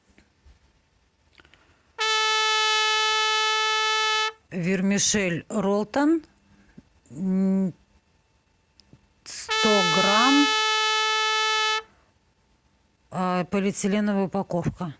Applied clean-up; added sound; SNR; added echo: none; Trumpet; -5 dB; none.